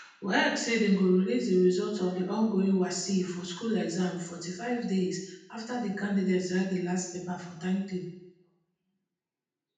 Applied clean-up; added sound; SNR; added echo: none; none; none; reverberation time 0.8 s.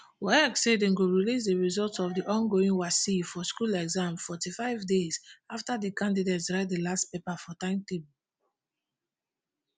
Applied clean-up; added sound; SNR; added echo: none; none; none; none.